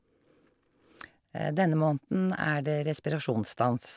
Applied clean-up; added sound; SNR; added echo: none; none; none; none.